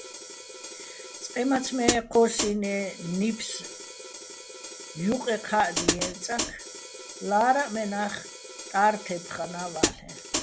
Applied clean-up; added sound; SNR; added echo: none; Hi-hat; 6 dB; none.